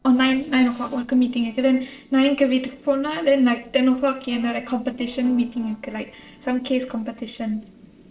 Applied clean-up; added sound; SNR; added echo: neural separator model SepFormer DNS4.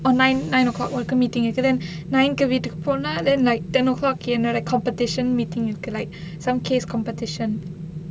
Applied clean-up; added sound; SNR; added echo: none; none; none; none.